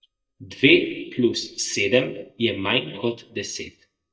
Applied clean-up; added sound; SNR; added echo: neural mask model DeepFilterNet 3.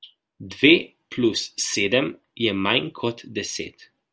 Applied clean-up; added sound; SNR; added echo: none; none; none; none.